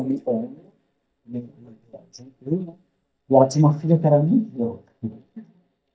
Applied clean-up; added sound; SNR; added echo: neural mask model DeepFilterNet 3.